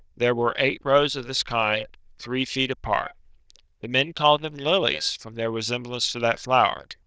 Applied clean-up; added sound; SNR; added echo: neural diffusion model UNIVERSE++.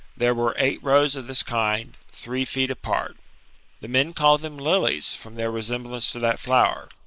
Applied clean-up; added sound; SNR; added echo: neural mask model Resemble Enhance denoiser.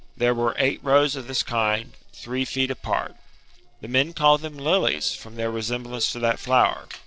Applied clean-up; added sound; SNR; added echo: neural separator model SepFormer DNS4.